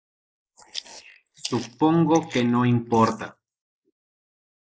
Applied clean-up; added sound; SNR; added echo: neural mask model Resemble Enhance denoiser.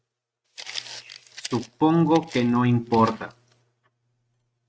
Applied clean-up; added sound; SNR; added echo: neural mask model RNNoise.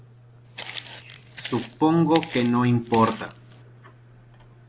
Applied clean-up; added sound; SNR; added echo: none; Walk, footsteps; 12 dB; none.